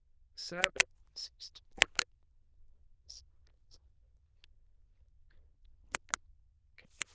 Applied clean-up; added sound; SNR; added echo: neural diffusion model UNIVERSE++.